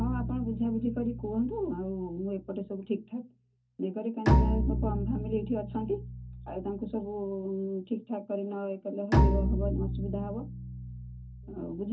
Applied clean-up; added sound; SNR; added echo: none; Bowed string instrument; -1 dB; reverberation time 0.4 s.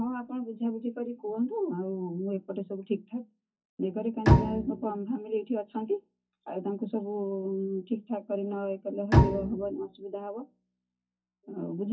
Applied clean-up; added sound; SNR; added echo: classical method WPE with log-MMSE.